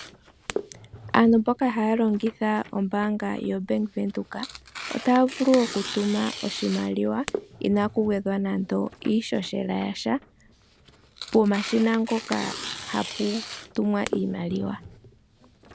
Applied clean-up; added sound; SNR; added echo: none; Tearing; 13 dB; none.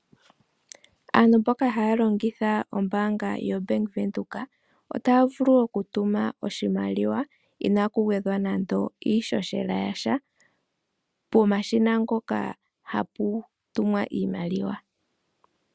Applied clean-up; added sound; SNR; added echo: none; none; none; none.